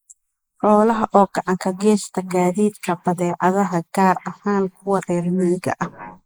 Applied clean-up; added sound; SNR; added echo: neural mask model Resemble Enhance denoiser.